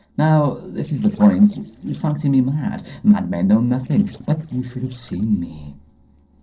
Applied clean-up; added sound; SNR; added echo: neural separator model SepFormer DNS4.